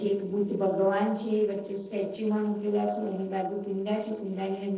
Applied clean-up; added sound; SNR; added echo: neural separator model SepFormer DNS4.